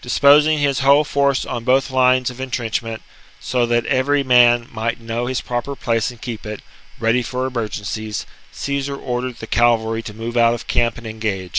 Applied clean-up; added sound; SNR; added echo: none; none; none; none.